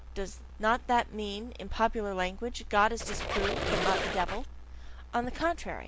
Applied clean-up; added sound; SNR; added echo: none; Squeak; 2 dB; none.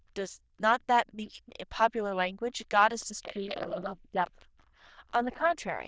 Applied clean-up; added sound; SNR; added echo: neural diffusion model UNIVERSE++.